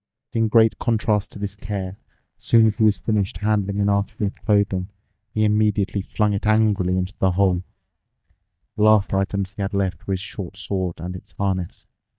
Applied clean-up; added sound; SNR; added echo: neural mask model DeepFilterNet 3.